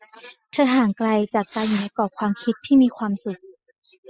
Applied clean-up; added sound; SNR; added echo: classical method spectral subtraction.